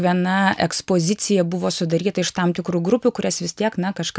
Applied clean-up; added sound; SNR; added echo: none; none; none; none.